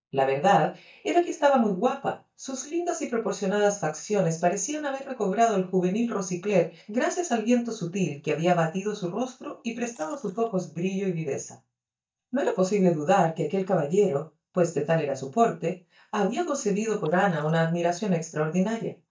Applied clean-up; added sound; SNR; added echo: neural mask model DeepFilterNet 3.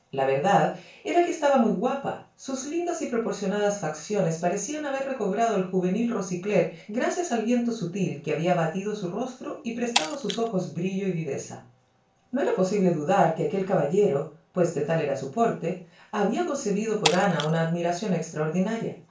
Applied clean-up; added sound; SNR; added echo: none; Shatter; 9 dB; reverberation time 0.3 s.